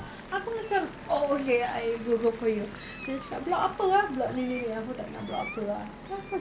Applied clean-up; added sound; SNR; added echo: none; Meow + Applause; 17 dB; none.